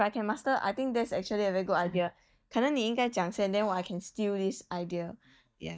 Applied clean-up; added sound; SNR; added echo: neural mask model DeepFilterNet 3.